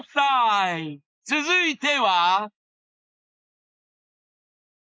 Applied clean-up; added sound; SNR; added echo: neural mask model Resemble Enhance denoiser.